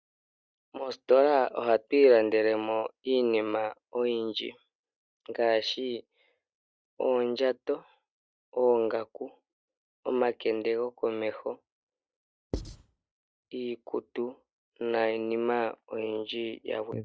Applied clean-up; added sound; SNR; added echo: neural mask model DeepFilterNet 3.